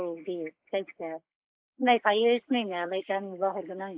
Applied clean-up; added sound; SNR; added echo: neural mask model Resemble Enhance denoiser.